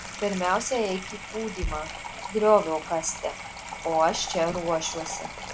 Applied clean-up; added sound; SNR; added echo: none; Sink (filling or washing) / Water tap, faucet; 9 dB; none.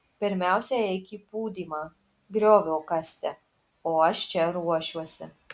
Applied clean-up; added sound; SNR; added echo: none; none; none; none.